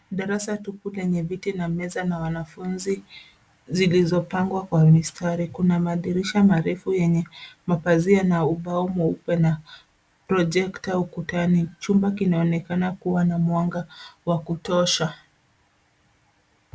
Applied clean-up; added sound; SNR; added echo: none; none; none; none.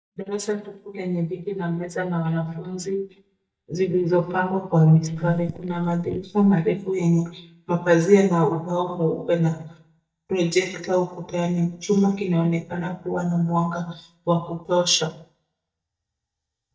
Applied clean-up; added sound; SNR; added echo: neural mask model DeepFilterNet 3.